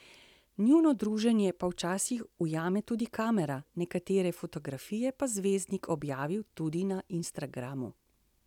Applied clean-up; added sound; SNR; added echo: none; none; none; none.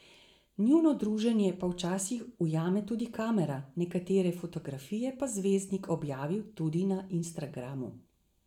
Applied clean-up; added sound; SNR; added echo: none; none; none; reverberation time 0.4 s.